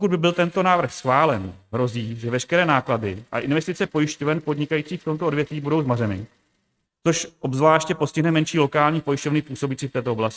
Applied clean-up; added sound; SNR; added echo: neural mask model RNNoise.